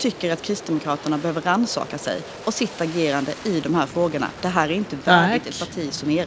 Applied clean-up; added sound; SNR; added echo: none; Aircraft; 15 dB; none.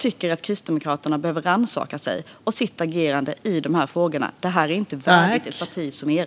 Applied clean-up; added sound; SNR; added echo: none; none; none; none.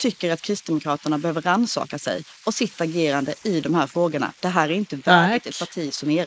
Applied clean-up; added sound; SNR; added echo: neural mask model Resemble Enhance denoiser.